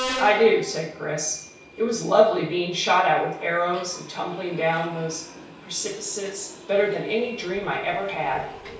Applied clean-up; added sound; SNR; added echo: none; Subway, metro, underground; 14 dB; reverberation time 0.6 s.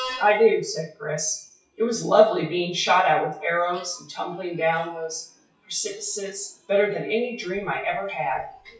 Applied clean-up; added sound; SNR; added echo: classical method WPE with log-MMSE.